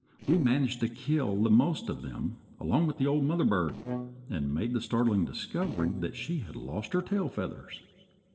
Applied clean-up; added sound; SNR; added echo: neural separator model SepFormer DNS4.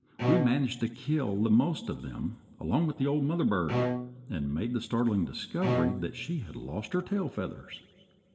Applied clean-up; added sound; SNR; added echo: none; Bowed string instrument; 5 dB; reverberation time 1.7 s.